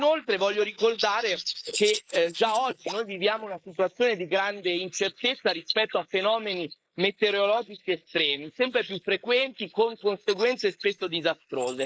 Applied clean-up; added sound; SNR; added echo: neural mask model Resemble Enhance denoiser.